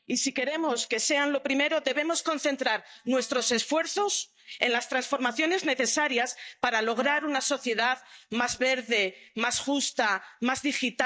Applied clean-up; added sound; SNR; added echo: neural mask model DeepFilterNet 3.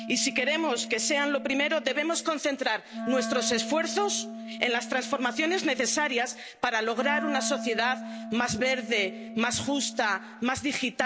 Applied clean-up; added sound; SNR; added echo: none; Wind instrument, woodwind instrument; 10 dB; none.